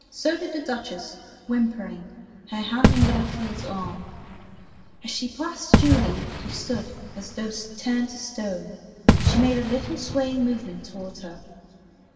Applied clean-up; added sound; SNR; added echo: none; Fireworks; -3 dB; reverberation time 2.2 s.